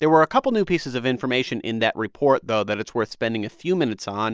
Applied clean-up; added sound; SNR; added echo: none; none; none; none.